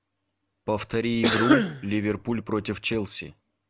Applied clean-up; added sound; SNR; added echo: none; Cough; -4 dB; none.